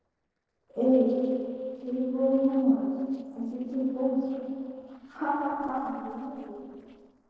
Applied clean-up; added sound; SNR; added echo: neural separator model SepFormer DNS4.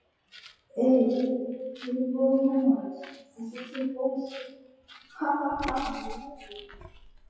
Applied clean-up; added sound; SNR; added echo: classical method WPE with log-MMSE.